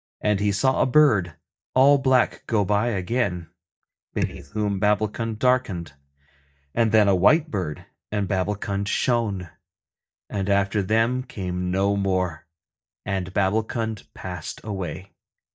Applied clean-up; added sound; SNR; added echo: neural mask model DeepFilterNet 3.